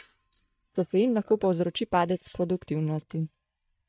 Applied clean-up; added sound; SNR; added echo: neural mask model DeepFilterNet 3.